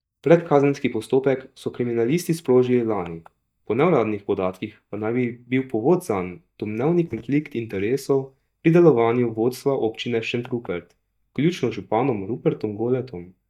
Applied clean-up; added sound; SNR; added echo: neural mask model DeepFilterNet 3.